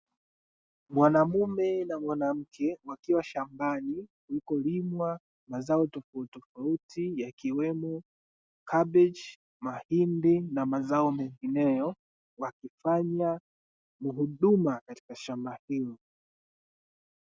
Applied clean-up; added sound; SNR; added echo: none; none; none; none.